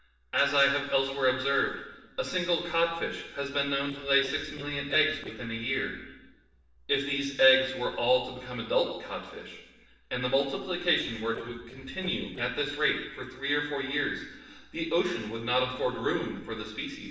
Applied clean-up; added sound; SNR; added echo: neural separator model SepFormer DNS4.